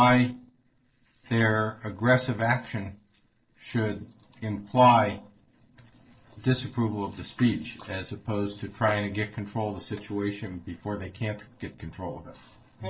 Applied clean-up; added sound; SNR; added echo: neural separator model SepFormer DNS4.